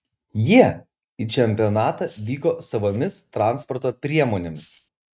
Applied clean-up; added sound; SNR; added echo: neural mask model RNNoise.